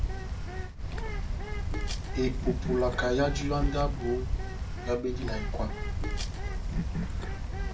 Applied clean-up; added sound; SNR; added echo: none; Bird; -2 dB; reverberation time 0.2 s.